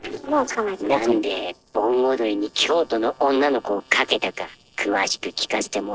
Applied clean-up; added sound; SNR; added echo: neural separator model SepFormer DNS4.